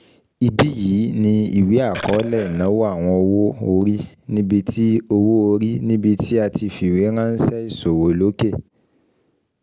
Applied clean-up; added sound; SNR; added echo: none; Burping, eructation; 13 dB; none.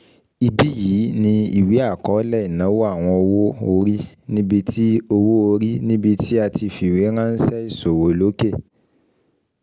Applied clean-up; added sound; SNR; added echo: none; none; none; none.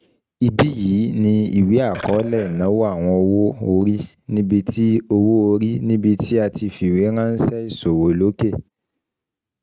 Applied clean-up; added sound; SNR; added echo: neural mask model RNNoise.